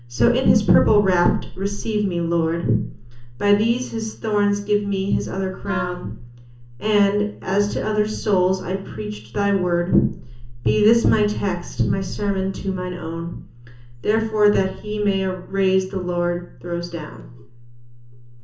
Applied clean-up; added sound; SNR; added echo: none; Wind instrument, woodwind instrument; 13 dB; reverberation time 0.8 s.